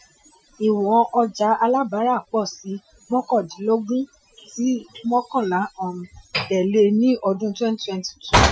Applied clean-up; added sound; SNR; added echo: classical method Wiener filter.